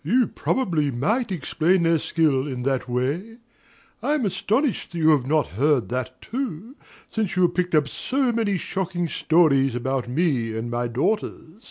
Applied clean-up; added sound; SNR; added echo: none; none; none; none.